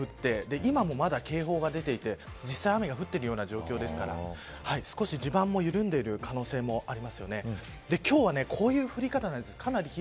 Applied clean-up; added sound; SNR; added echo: none; none; none; none.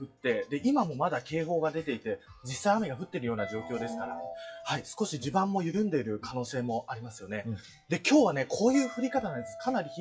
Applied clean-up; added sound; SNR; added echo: classical method WPE with log-MMSE.